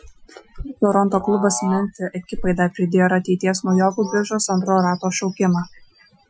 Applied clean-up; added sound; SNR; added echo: classical method Wiener filter.